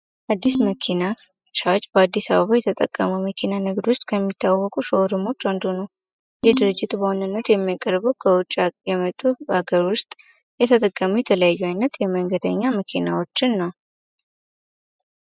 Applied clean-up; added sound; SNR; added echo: classical method spectral subtraction.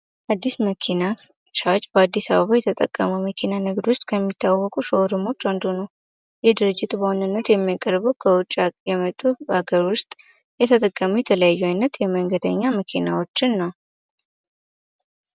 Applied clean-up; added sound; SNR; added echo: none; none; none; none.